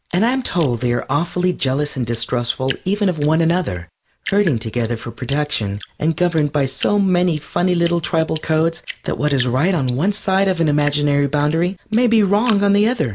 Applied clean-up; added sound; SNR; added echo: none; Drip; 20 dB; none.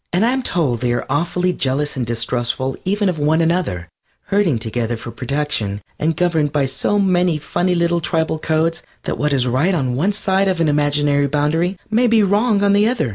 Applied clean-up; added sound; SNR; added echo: none; none; none; none.